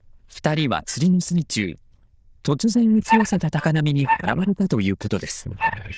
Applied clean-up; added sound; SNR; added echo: neural diffusion model UNIVERSE++.